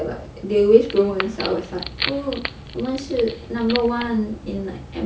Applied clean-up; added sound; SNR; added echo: none; Wood; 11 dB; none.